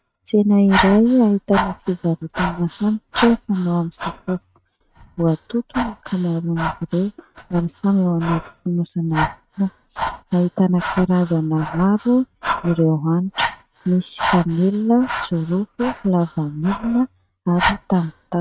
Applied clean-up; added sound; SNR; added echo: neural mask model RNNoise.